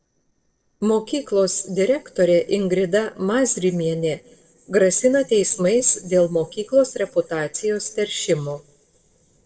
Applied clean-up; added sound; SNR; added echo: neural separator model SepFormer DNS4.